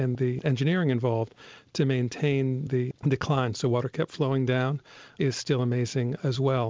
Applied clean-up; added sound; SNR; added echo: none; none; none; none.